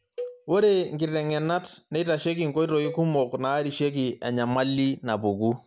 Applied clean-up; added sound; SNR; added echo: none; Cowbell; 17 dB; none.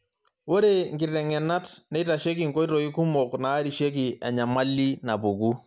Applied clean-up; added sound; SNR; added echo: none; none; none; none.